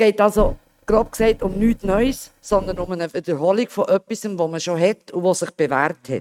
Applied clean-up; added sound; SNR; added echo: neural mask model RNNoise.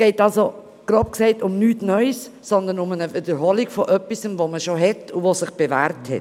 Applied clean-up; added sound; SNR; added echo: none; none; none; none.